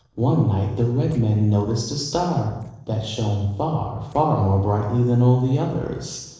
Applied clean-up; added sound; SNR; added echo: neural separator model SepFormer DNS4.